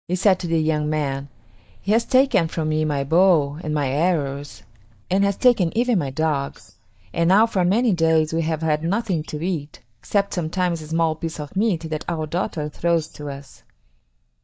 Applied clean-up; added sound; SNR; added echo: neural mask model DeepFilterNet 3.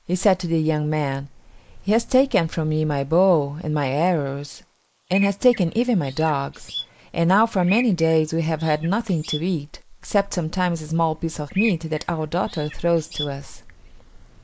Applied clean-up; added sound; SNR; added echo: neural mask model Resemble Enhance denoiser.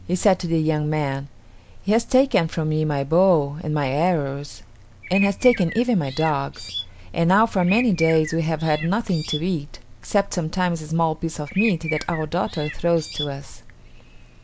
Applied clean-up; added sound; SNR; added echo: none; Bird; 11 dB; none.